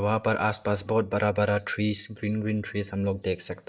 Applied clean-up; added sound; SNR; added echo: neural mask model DeepFilterNet 3.